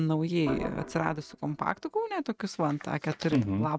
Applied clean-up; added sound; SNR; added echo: neural mask model RNNoise.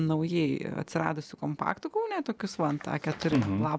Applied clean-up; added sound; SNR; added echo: none; none; none; none.